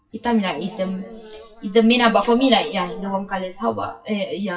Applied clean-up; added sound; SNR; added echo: classical method WPE with log-MMSE.